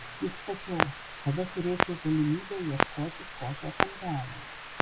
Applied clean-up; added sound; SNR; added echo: none; Clock; 0 dB; none.